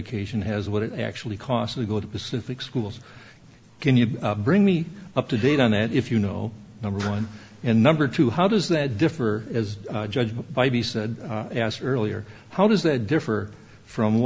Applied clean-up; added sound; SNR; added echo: none; none; none; none.